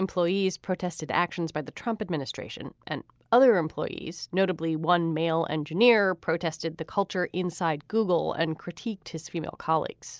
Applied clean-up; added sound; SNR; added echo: none; none; none; none.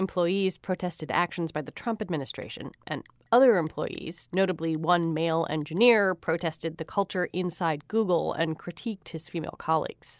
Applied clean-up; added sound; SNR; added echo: none; Bell; 12 dB; none.